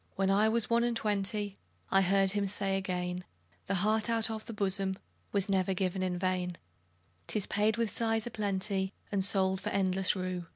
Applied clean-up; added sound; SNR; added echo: none; none; none; none.